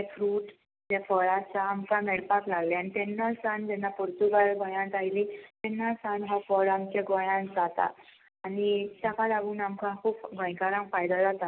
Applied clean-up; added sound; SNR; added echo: none; none; none; none.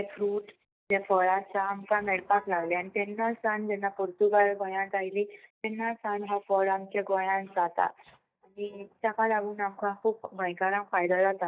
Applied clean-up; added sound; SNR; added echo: neural mask model DeepFilterNet 3.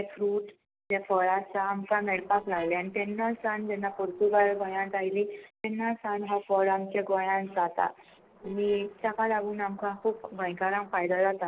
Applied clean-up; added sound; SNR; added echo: neural separator model SepFormer DNS4.